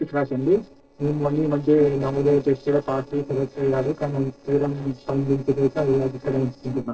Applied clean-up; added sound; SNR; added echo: neural separator model SepFormer DNS4.